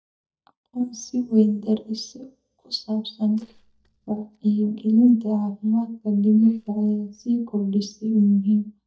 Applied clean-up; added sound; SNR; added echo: neural mask model DeepFilterNet 3.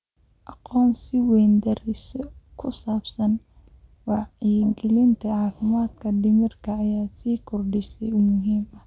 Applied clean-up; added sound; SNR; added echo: none; none; none; none.